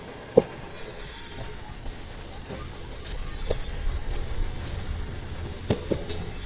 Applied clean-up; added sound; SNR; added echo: neural mask model DeepFilterNet 3.